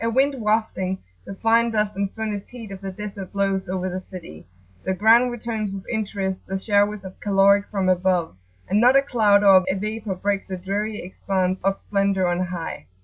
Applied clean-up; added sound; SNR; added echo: none; none; none; none.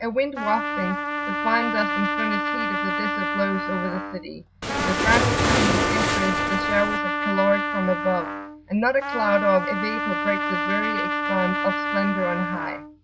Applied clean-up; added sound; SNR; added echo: none; Trumpet + Waves, surf; -1 dB; none.